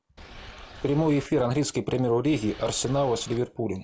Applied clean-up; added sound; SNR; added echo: none; Boat, Water vehicle; 17 dB; none.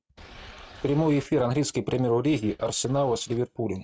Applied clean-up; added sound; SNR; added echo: neural mask model RNNoise.